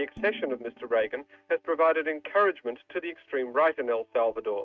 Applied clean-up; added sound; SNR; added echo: neural mask model RNNoise.